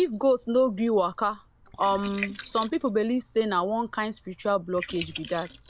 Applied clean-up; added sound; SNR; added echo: none; Liquid; 17 dB; none.